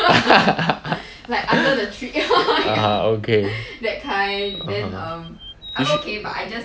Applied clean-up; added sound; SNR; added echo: none; Bird vocalization, bird call, bird song; 15 dB; none.